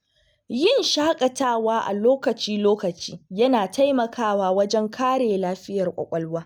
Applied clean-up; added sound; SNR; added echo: none; none; none; none.